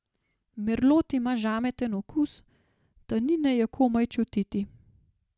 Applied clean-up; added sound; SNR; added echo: none; none; none; none.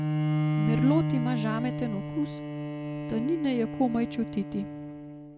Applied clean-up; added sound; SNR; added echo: none; Bowed string instrument; 0 dB; none.